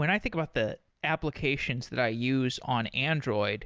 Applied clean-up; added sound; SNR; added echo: none; none; none; none.